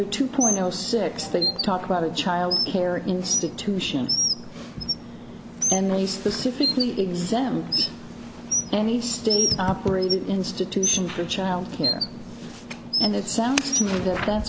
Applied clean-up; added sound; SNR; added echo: none; Bird; 5 dB; none.